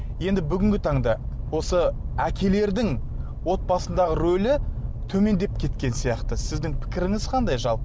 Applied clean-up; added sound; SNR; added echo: none; none; none; none.